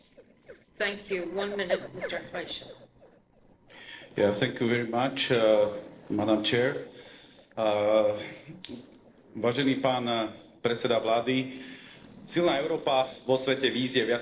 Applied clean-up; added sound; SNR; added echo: neural separator model SepFormer DNS4.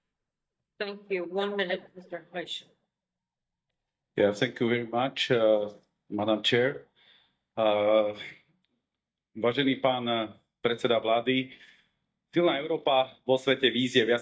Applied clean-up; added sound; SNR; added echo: neural mask model DeepFilterNet 3.